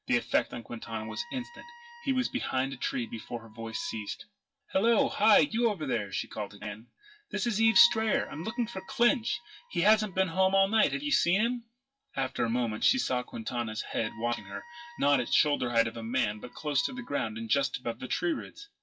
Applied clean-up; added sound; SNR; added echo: classical method WPE with log-MMSE.